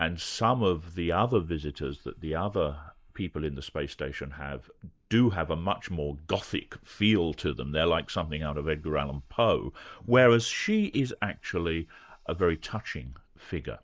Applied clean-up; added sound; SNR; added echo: neural mask model Resemble Enhance denoiser.